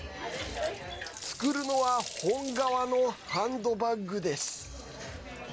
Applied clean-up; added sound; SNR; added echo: none; Water tap, faucet; 13 dB; none.